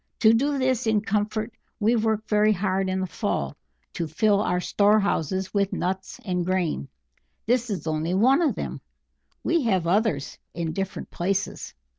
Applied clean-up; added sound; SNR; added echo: none; none; none; none.